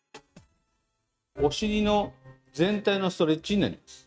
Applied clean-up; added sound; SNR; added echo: neural mask model RNNoise.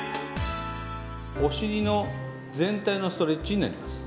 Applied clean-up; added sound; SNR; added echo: none; none; none; none.